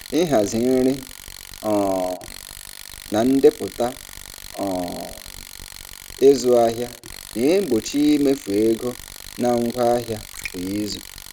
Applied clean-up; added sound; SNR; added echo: none; Raindrop + Tools; 16 dB; none.